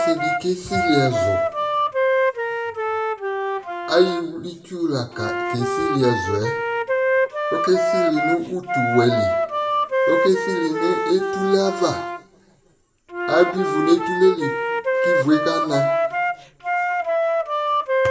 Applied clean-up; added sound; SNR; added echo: none; Wind instrument, woodwind instrument; -1 dB; reverberation time 0.6 s.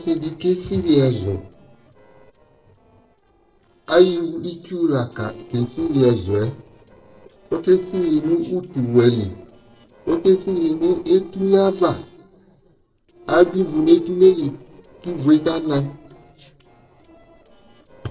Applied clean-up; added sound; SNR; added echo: neural separator model SepFormer DNS4.